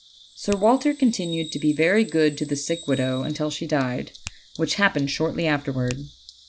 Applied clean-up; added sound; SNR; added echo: none; Finger snapping + Bird vocalization, bird call, bird song; 18 dB; none.